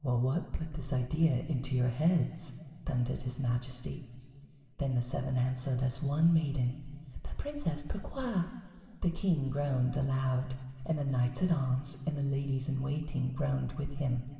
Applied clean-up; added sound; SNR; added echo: none; none; none; reverberation time 2.2 s.